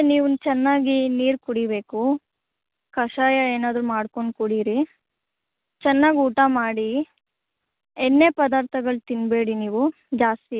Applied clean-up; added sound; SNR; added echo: none; none; none; none.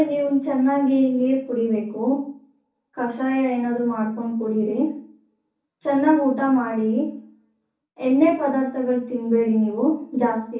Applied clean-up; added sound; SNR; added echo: none; none; none; reverberation time 0.6 s.